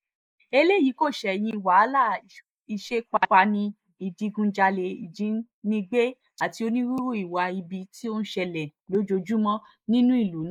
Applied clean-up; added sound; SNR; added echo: neural mask model Resemble Enhance denoiser.